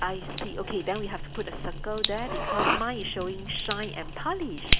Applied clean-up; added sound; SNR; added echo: none; Sink (filling or washing) + Respiratory sounds; -3 dB; none.